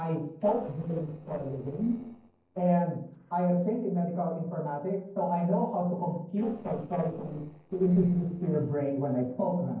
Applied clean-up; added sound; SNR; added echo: neural separator model SepFormer DNS4.